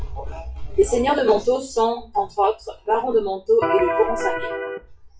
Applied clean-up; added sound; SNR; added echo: classical method WPE with log-MMSE.